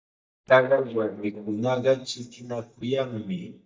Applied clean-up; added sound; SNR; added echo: neural mask model DeepFilterNet 3.